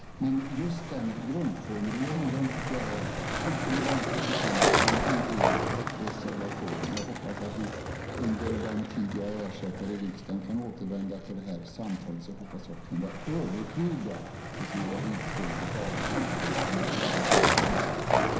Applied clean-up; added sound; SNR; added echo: none; Skateboard; -3 dB; reverberation time 0.9 s.